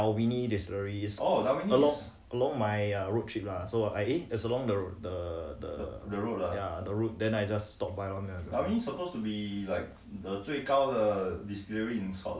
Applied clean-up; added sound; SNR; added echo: none; none; none; none.